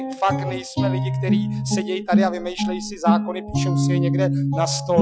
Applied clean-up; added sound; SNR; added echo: classical method Wiener filter.